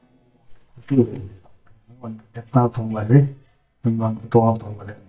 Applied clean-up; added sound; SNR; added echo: neural mask model DeepFilterNet 3.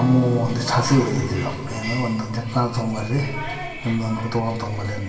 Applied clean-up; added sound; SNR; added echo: none; Acoustic guitar / Strum; 12 dB; reverberation time 2.1 s.